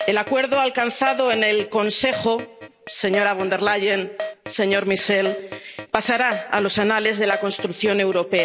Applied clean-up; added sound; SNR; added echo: none; Keyboard (musical); 13 dB; none.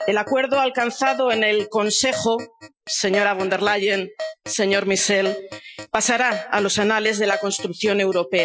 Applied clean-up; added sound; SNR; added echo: classical method Wiener filter.